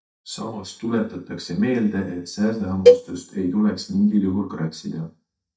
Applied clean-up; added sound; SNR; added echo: neural mask model DeepFilterNet 3.